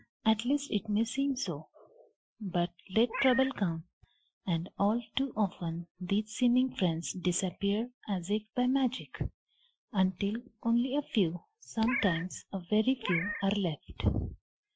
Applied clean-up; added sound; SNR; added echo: classical method Wiener filter.